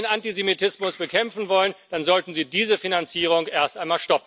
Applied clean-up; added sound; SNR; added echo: none; none; none; none.